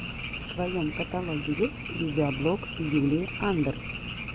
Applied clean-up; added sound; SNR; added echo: none; Frog; 7 dB; none.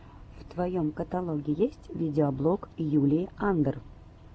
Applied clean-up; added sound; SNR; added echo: none; none; none; none.